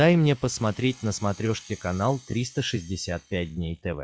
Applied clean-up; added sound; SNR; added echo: classical method log-MMSE.